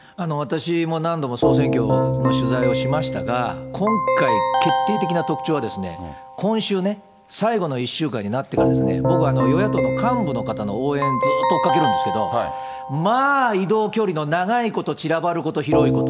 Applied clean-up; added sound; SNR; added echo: none; Keyboard (musical); 0 dB; none.